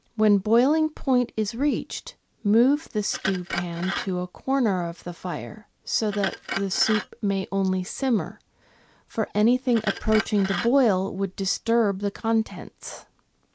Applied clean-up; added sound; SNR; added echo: none; Glass; 11 dB; none.